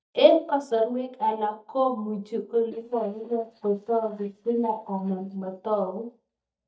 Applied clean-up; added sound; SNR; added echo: neural mask model DeepFilterNet 3.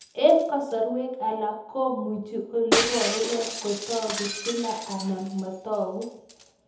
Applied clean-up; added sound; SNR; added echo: none; Shatter; 6 dB; reverberation time 0.7 s.